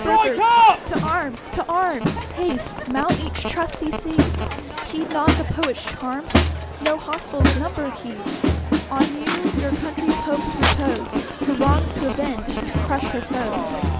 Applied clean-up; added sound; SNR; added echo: none; Crowd; -4 dB; none.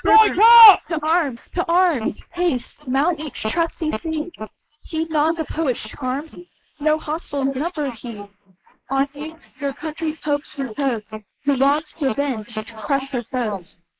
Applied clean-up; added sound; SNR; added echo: neural mask model Resemble Enhance denoiser.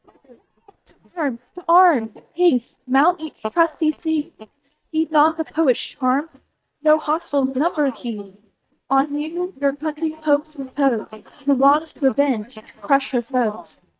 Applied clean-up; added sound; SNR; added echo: neural mask model DeepFilterNet 3.